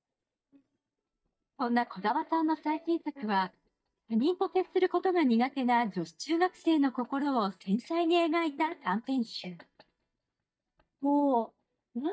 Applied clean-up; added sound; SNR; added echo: neural mask model DeepFilterNet 3.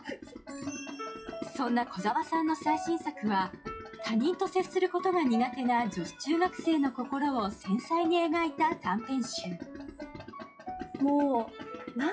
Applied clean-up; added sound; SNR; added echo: classical method WPE with log-MMSE.